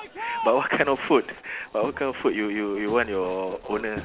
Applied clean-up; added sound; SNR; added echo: none; Crowd; 13 dB; none.